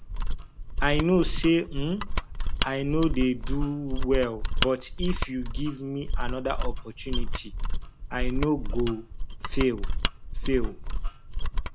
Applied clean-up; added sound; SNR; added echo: none; Mechanisms; -2 dB; none.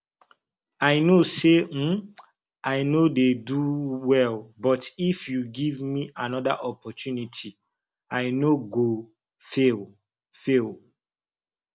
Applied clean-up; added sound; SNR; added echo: none; none; none; none.